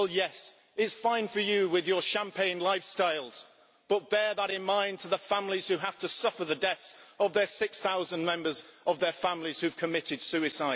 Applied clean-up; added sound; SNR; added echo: none; none; none; none.